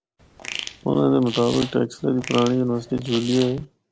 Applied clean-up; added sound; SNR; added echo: none; Fart; 13 dB; none.